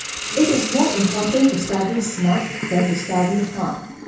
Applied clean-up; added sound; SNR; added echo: none; Hiss; 8 dB; reverberation time 0.6 s.